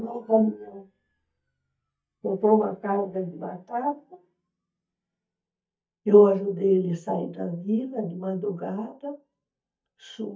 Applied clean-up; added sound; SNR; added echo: neural mask model DeepFilterNet 3.